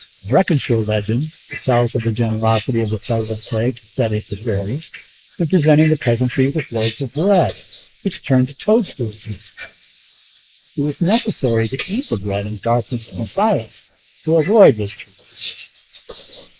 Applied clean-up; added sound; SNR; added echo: neural mask model Resemble Enhance denoiser.